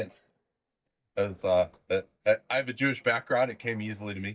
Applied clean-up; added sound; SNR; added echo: neural mask model DeepFilterNet 3.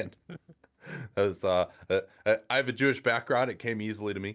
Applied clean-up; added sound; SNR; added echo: none; none; none; none.